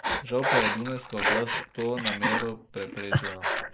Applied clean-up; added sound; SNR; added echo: neural mask model Resemble Enhance denoiser.